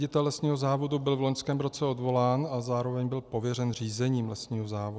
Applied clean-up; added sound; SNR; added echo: none; none; none; none.